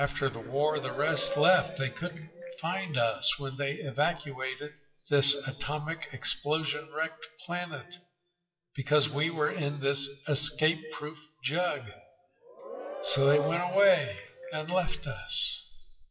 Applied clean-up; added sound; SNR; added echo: classical method WPE with log-MMSE.